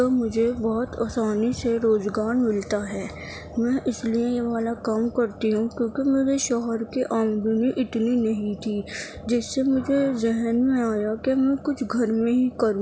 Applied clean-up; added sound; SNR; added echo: none; none; none; none.